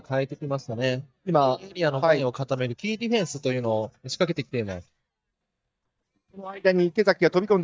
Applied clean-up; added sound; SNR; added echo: neural mask model DeepFilterNet 3.